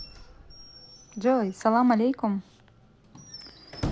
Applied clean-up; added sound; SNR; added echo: none; Squeak / Slam / Wood; 13 dB; none.